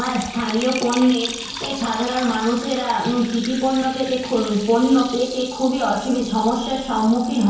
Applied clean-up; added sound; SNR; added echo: none; Liquid; 13 dB; reverberation time 1.0 s.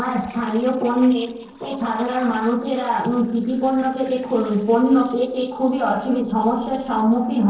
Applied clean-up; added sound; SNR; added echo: neural separator model SepFormer DNS4.